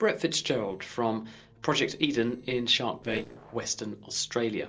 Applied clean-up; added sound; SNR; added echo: neural separator model SepFormer DNS4.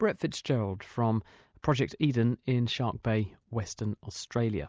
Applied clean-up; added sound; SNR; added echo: none; none; none; none.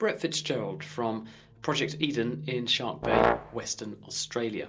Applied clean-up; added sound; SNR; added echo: none; Brass instrument; -3 dB; reverberation time 0.2 s.